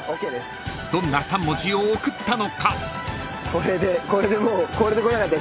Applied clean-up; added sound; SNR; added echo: none; none; none; none.